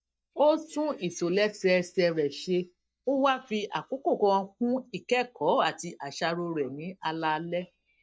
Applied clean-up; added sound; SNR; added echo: neural mask model DeepFilterNet 3.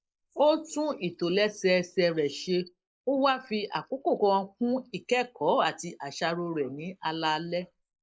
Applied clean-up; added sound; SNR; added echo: neural mask model Resemble Enhance denoiser.